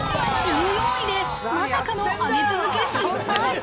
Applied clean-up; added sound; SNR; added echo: none; Bowed string instrument + Breathing; 13 dB; none.